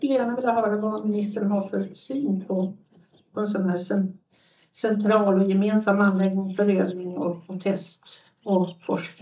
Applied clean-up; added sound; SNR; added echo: neural mask model DeepFilterNet 3.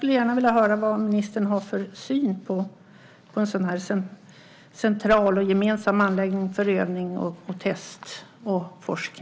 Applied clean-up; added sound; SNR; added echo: none; none; none; none.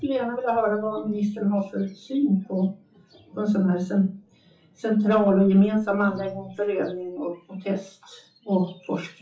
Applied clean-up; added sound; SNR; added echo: classical method WPE with log-MMSE.